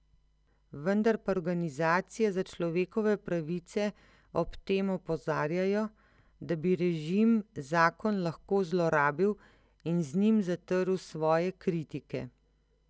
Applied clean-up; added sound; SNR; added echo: none; none; none; none.